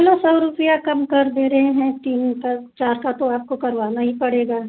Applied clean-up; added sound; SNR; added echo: none; none; none; none.